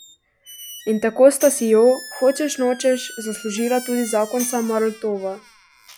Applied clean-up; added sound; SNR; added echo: classical method log-MMSE.